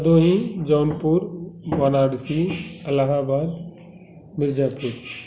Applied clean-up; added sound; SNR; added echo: none; none; none; none.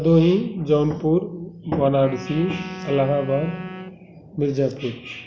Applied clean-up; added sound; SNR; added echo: none; Wind instrument, woodwind instrument; 15 dB; none.